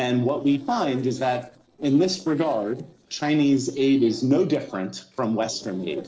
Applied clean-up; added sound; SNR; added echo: neural separator model SepFormer DNS4.